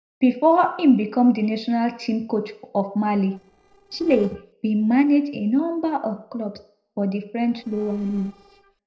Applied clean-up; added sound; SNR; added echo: neural separator model SepFormer DNS4.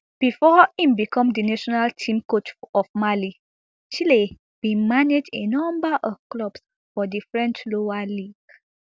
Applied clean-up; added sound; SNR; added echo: none; none; none; none.